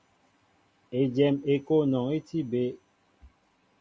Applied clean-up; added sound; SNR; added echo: none; none; none; none.